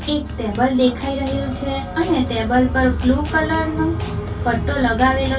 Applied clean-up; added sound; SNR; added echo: none; Acoustic guitar; 12 dB; reverberation time 0.1 s.